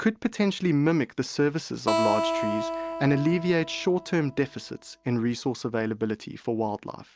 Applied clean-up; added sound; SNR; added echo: none; Acoustic guitar; 5 dB; none.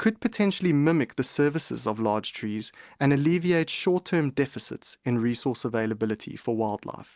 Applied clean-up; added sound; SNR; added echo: none; none; none; none.